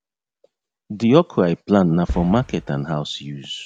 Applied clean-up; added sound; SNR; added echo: none; Boom; 11 dB; none.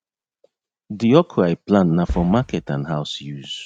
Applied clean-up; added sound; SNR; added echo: neural mask model RNNoise.